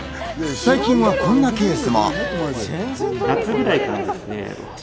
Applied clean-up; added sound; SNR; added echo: none; none; none; none.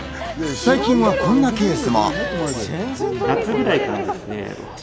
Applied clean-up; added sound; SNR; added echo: none; Tambourine; 20 dB; none.